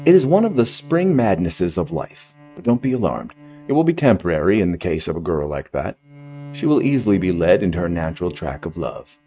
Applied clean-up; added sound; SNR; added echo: neural mask model RNNoise.